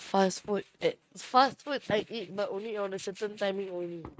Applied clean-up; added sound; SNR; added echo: neural mask model RNNoise.